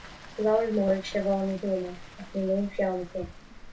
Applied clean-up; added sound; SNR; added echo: none; Water; 16 dB; reverberation time 0.2 s.